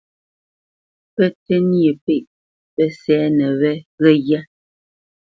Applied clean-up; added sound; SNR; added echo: none; none; none; none.